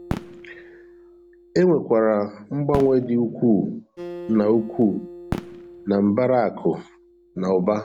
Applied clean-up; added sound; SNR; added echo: none; Fireworks + Acoustic guitar; 14 dB; none.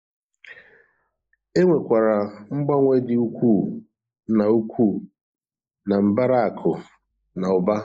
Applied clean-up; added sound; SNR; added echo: neural mask model Resemble Enhance denoiser.